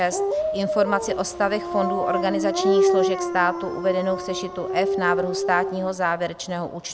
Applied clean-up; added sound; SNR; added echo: none; Dog; 1 dB; none.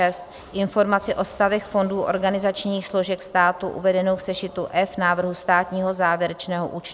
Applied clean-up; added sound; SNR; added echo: none; none; none; none.